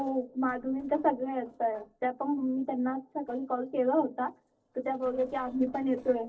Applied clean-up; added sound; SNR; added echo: neural separator model SepFormer DNS4.